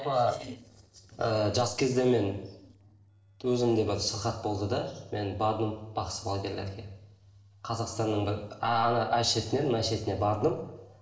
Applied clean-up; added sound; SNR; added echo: neural separator model SepFormer DNS4.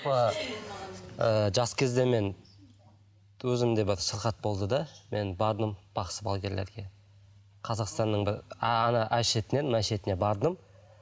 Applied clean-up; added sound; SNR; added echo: none; none; none; none.